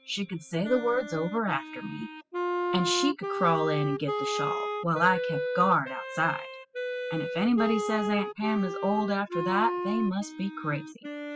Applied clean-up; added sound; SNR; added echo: classical method spectral subtraction.